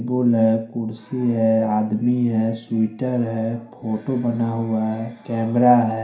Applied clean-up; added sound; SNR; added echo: none; none; none; reverberation time 0.5 s.